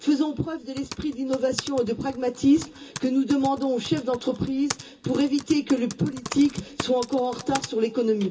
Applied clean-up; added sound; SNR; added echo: none; Typing; 15 dB; reverberation time 0.2 s.